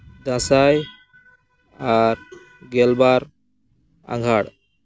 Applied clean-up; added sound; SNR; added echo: none; none; none; none.